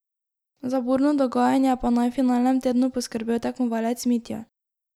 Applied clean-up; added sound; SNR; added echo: none; none; none; none.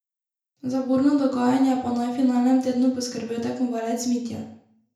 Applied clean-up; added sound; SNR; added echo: none; none; none; reverberation time 0.5 s.